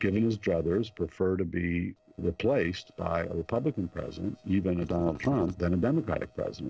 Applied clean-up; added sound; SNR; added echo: neural separator model SepFormer DNS4.